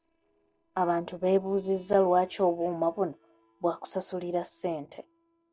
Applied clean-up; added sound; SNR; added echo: neural separator model SepFormer DNS4.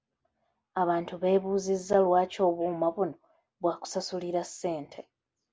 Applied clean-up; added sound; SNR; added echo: none; none; none; none.